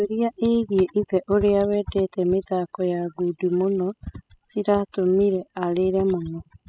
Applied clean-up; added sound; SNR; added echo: classical method spectral subtraction.